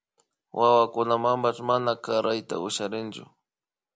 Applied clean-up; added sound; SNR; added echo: none; none; none; none.